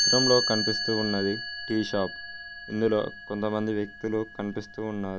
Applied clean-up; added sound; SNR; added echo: none; Chime; 4 dB; none.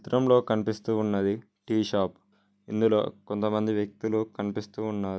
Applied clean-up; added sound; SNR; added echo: none; none; none; none.